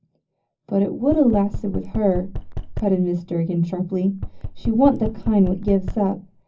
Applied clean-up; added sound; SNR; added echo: none; Knock; 8 dB; reverberation time 0.4 s.